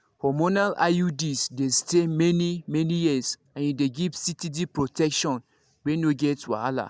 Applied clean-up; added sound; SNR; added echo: none; none; none; none.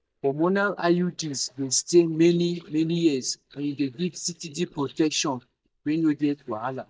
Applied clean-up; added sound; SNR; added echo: neural mask model DeepFilterNet 3.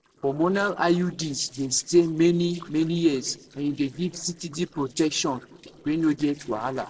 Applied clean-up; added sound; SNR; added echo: neural separator model SepFormer DNS4.